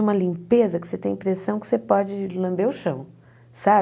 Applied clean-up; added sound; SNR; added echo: none; none; none; none.